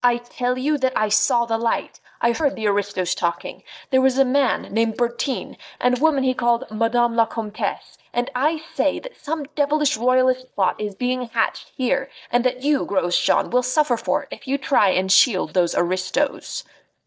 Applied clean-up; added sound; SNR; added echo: neural mask model DeepFilterNet 3.